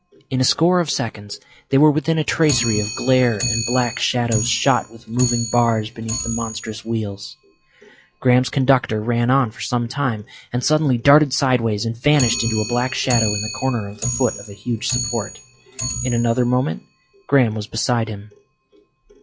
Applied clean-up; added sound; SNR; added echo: classical method log-MMSE.